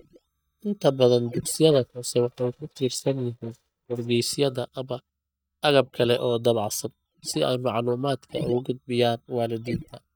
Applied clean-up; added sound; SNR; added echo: neural mask model DeepFilterNet 3.